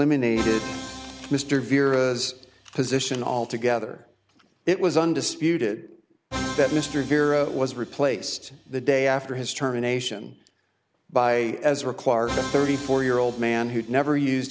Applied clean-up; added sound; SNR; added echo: none; Musical instrument; 14 dB; none.